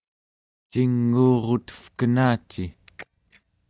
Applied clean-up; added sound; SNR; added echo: neural mask model DeepFilterNet 3.